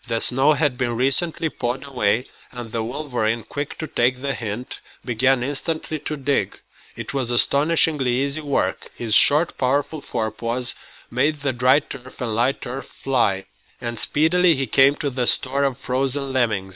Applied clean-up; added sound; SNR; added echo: neural separator model SepFormer WHAM!.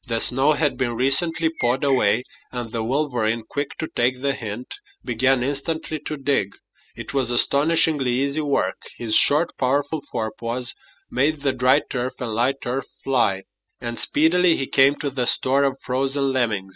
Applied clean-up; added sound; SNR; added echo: classical method spectral subtraction.